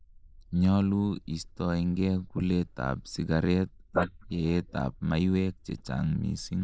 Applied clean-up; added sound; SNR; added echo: neural mask model Resemble Enhance denoiser.